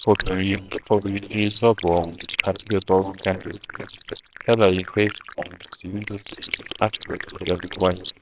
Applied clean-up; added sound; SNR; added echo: neural separator model SepFormer WHAMR!.